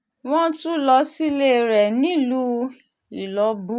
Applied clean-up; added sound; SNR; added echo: none; none; none; none.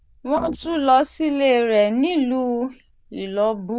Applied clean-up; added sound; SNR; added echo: neural diffusion model UNIVERSE++.